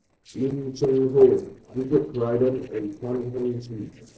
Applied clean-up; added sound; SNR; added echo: neural separator model SepFormer DNS4.